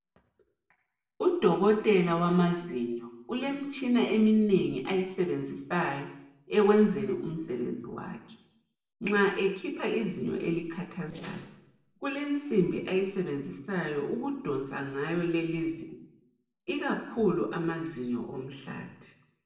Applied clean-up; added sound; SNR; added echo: neural separator model SepFormer DNS4.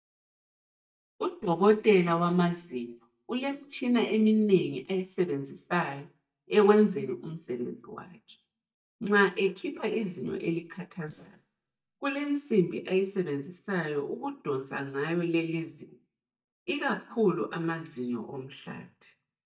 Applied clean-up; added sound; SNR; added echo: neural mask model DeepFilterNet 3.